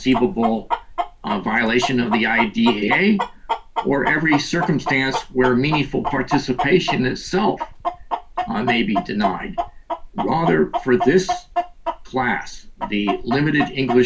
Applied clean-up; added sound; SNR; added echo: none; Chicken, rooster; 7 dB; reverberation time 0.2 s.